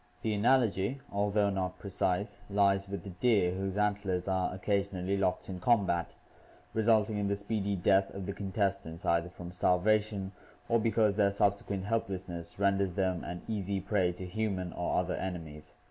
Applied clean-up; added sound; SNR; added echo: none; none; none; none.